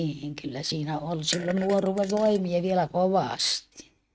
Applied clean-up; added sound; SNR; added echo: neural mask model RNNoise.